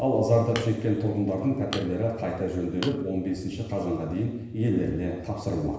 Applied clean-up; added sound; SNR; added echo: none; Hammer; 15 dB; reverberation time 1.0 s.